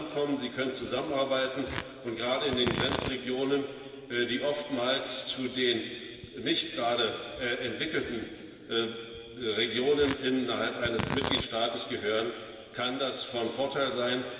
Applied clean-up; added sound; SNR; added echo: none; Tearing; 12 dB; reverberation time 2.6 s.